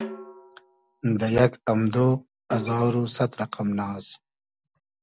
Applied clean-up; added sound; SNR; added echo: none; Snare drum; 17 dB; none.